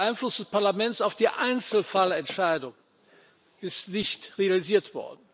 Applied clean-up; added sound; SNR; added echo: neural mask model Resemble Enhance denoiser.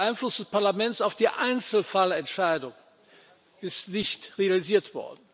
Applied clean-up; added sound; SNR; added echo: none; none; none; none.